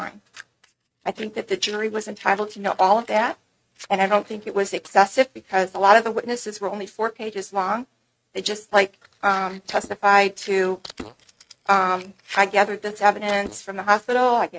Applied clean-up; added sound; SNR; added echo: neural mask model RNNoise.